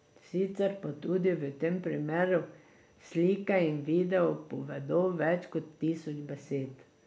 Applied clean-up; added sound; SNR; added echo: none; none; none; none.